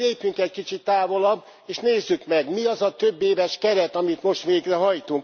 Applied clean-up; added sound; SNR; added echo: none; none; none; none.